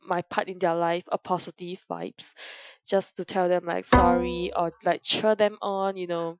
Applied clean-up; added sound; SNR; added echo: classical method Wiener filter.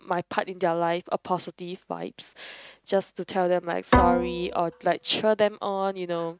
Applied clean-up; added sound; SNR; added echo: neural mask model RNNoise.